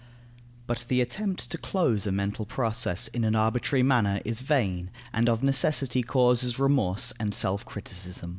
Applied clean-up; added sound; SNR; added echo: none; none; none; none.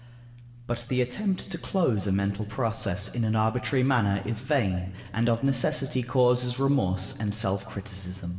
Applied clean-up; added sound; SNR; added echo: none; none; none; reverberation time 1.8 s.